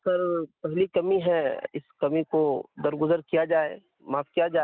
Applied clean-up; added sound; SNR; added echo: none; none; none; none.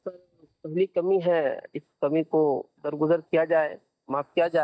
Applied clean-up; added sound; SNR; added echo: neural mask model DeepFilterNet 3.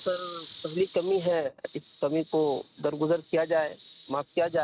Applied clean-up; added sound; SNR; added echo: neural mask model RNNoise.